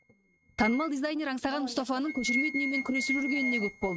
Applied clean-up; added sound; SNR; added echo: neural mask model RNNoise.